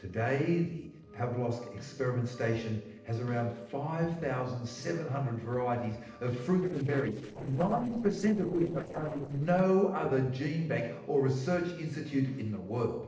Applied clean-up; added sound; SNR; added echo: neural separator model SepFormer DNS4.